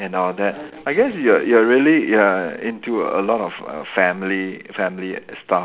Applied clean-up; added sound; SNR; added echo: none; none; none; none.